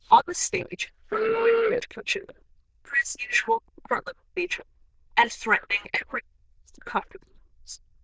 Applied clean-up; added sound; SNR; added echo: neural diffusion model UNIVERSE++.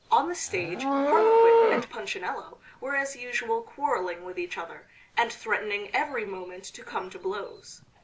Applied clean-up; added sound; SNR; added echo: none; Livestock, farm animals, working animals; -2 dB; none.